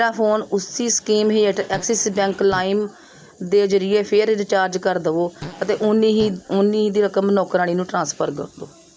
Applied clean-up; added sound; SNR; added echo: none; Fart; 17 dB; none.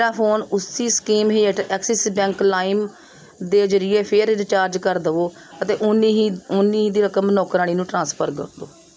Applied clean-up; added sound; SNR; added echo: none; none; none; none.